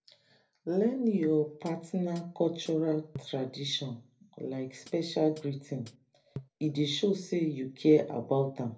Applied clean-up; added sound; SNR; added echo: none; Hi-hat; 20 dB; reverberation time 0.3 s.